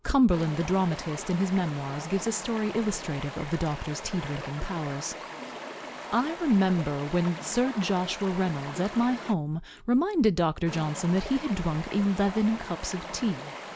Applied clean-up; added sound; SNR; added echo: none; Stream; 12 dB; none.